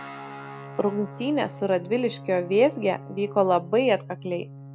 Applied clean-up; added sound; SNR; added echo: none; Guitar; 15 dB; none.